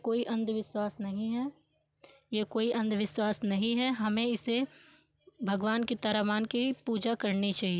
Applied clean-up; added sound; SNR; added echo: none; none; none; none.